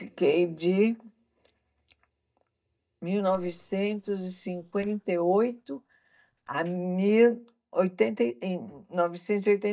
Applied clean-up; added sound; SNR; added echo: neural mask model DeepFilterNet 3.